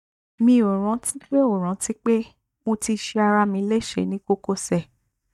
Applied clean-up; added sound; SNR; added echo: neural mask model DeepFilterNet 3.